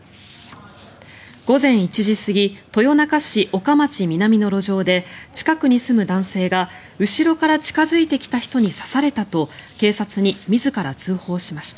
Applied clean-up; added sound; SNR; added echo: none; none; none; none.